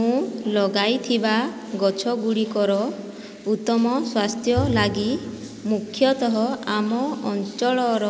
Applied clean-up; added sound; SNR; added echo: none; Bowed string instrument; 11 dB; none.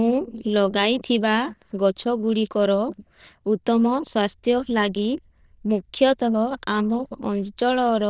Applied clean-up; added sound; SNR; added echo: neural diffusion model UNIVERSE++.